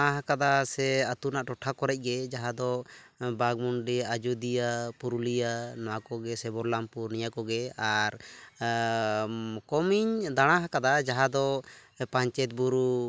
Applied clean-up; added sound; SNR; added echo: none; none; none; none.